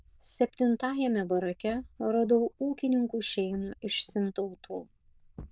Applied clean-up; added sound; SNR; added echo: neural diffusion model UNIVERSE++.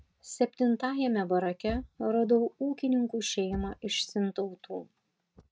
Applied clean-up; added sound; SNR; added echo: neural mask model RNNoise.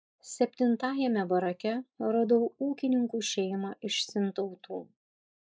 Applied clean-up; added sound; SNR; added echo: neural mask model Resemble Enhance denoiser.